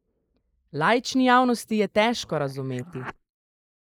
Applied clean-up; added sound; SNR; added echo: neural mask model Resemble Enhance denoiser.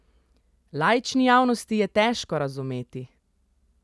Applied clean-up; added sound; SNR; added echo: none; none; none; none.